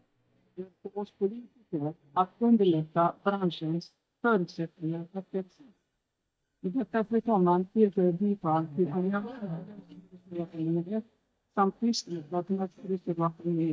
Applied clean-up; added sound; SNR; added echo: neural mask model DeepFilterNet 3.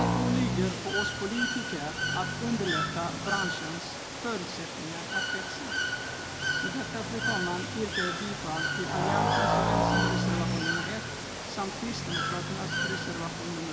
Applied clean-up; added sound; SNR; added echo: none; Motorcycle + Water / Bird; -5 dB; none.